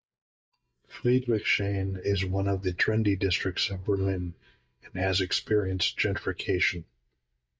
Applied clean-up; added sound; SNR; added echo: neural mask model DeepFilterNet 3.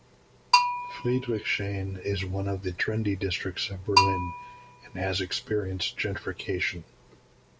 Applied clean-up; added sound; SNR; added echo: none; Bell; 1 dB; none.